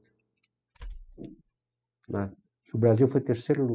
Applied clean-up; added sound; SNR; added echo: classical method spectral subtraction.